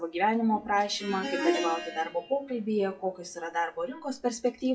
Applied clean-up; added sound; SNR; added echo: classical method WPE with log-MMSE.